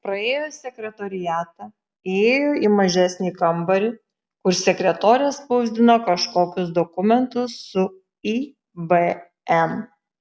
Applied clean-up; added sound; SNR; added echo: none; none; none; none.